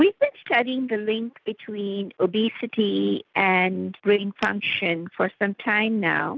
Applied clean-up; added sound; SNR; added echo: none; Tap / Glass; 17 dB; none.